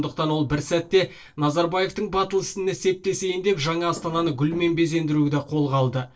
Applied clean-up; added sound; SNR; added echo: neural separator model SepFormer DNS4.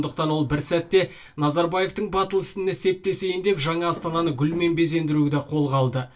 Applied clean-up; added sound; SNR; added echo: none; Tap; 18 dB; reverberation time 0.2 s.